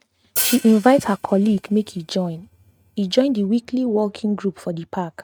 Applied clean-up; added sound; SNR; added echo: neural mask model RNNoise.